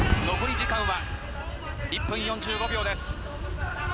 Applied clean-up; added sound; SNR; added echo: none; Fireworks + Wind; 1 dB; none.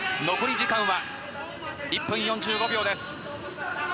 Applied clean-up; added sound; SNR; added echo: none; none; none; none.